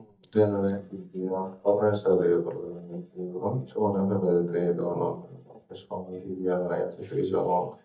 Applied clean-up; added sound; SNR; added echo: neural mask model DeepFilterNet 3.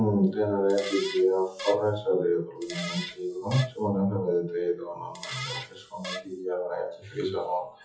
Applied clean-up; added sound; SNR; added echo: classical method WPE with log-MMSE.